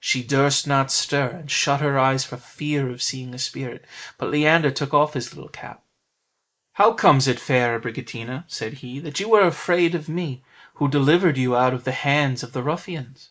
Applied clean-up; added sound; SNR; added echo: neural mask model Resemble Enhance denoiser.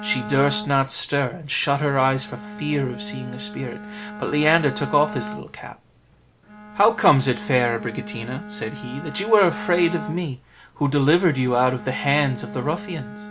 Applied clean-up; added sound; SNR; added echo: none; Bowed string instrument; 13 dB; none.